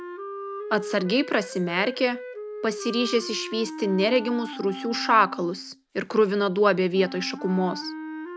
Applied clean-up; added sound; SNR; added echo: none; Wind instrument, woodwind instrument; 12 dB; none.